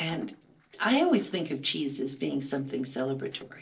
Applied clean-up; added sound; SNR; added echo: neural separator model SepFormer DNS4.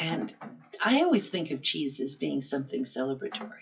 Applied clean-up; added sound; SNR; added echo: classical method WPE with log-MMSE.